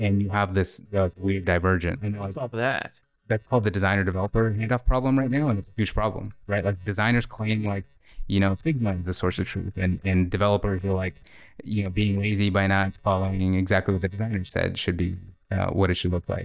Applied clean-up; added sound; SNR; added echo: neural mask model DeepFilterNet 3.